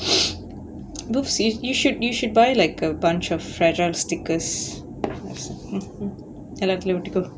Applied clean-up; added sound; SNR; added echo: none; none; none; none.